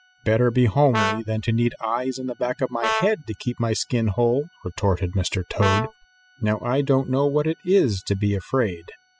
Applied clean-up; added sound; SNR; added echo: classical method spectral subtraction.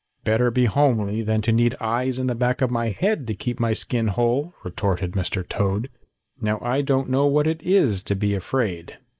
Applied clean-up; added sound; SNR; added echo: neural mask model Resemble Enhance denoiser.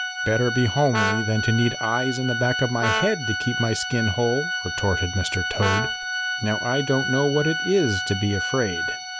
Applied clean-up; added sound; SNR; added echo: none; Brass instrument + Organ; 3 dB; none.